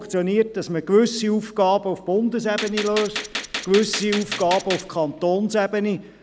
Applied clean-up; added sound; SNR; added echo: none; Gunshot, gunfire; 9 dB; none.